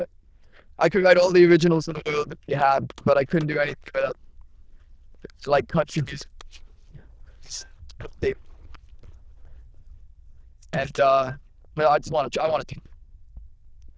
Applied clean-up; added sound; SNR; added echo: neural diffusion model UNIVERSE++.